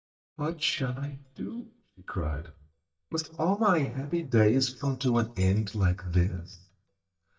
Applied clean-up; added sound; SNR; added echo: neural mask model DeepFilterNet 3.